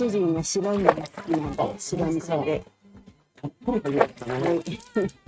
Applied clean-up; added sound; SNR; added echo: neural mask model RNNoise.